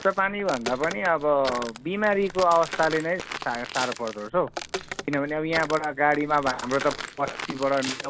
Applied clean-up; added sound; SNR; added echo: none; Walk, footsteps; 11 dB; none.